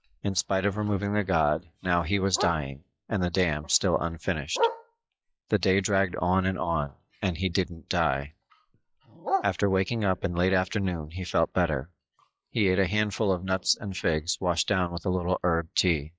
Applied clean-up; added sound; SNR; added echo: classical method log-MMSE.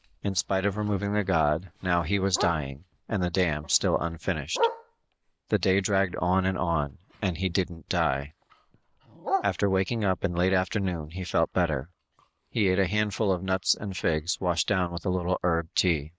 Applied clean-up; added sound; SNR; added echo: none; Bark; 13 dB; none.